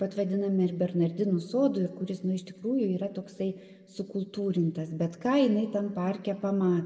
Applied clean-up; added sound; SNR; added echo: none; none; none; reverberation time 1.1 s.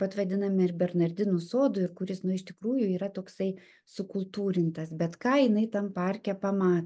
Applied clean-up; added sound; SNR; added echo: none; none; none; none.